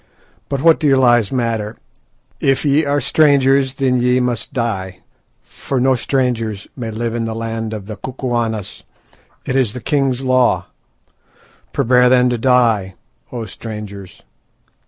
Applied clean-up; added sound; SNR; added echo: none; none; none; none.